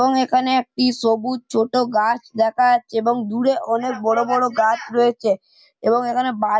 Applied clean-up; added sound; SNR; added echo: none; none; none; none.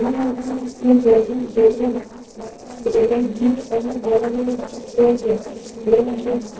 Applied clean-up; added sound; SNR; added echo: neural separator model SepFormer DNS4.